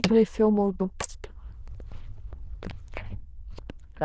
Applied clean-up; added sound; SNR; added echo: neural diffusion model UNIVERSE++.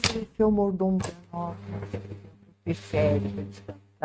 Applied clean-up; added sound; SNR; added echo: neural mask model RNNoise.